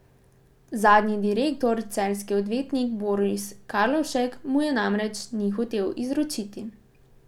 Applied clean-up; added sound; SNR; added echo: none; none; none; none.